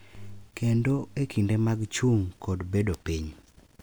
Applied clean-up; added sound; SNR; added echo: none; none; none; none.